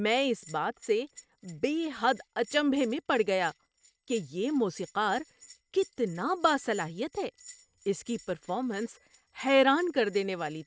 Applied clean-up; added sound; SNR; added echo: neural mask model RNNoise.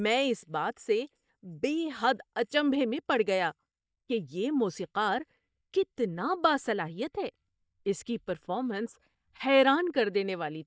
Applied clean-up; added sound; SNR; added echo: neural mask model DeepFilterNet 3.